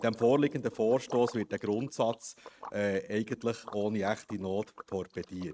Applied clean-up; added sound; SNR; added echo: neural mask model RNNoise.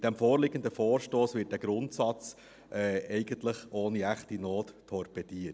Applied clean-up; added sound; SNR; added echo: none; none; none; none.